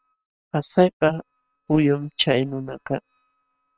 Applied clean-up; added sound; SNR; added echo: neural separator model SepFormer WHAM!.